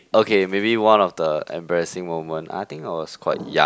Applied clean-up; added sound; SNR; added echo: none; none; none; none.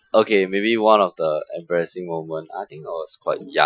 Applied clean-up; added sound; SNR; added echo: classical method Wiener filter.